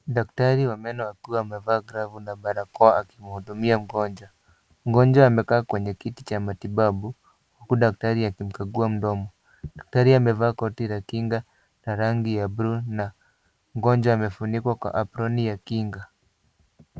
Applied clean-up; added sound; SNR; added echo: none; none; none; none.